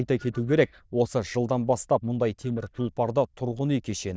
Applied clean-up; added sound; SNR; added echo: neural diffusion model UNIVERSE++.